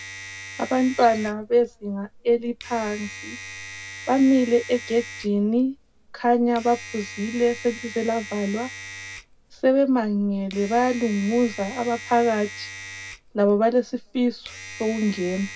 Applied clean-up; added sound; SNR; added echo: none; Domestic sounds, home sounds; 16 dB; reverberation time 0.2 s.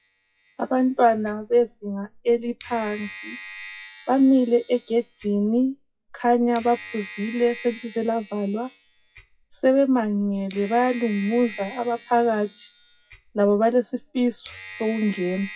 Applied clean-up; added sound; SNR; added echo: classical method WPE with log-MMSE.